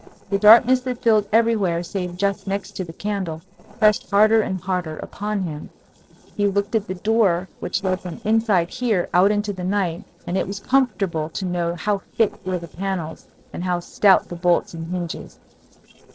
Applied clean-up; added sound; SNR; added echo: neural separator model SepFormer DNS4.